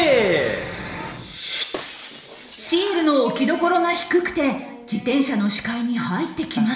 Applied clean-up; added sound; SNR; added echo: none; Shatter; 20 dB; reverberation time 0.9 s.